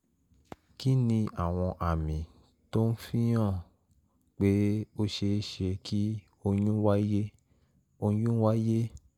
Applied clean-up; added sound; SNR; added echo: none; none; none; none.